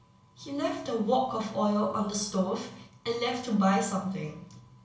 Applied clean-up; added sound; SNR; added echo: none; none; none; reverberation time 0.2 s.